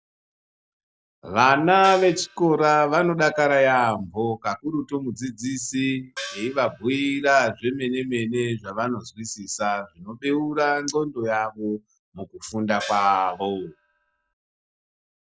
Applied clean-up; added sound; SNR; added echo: neural separator model SepFormer DNS4.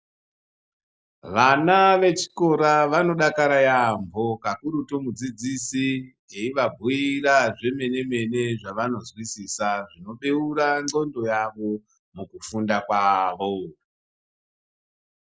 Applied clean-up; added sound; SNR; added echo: none; none; none; none.